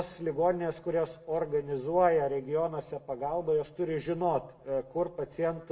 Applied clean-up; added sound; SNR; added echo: none; none; none; reverberation time 0.6 s.